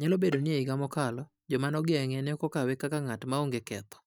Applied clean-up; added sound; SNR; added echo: neural mask model DeepFilterNet 3.